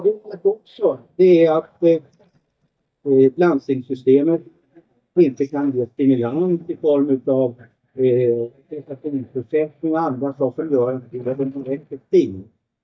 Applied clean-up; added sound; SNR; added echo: neural mask model DeepFilterNet 3.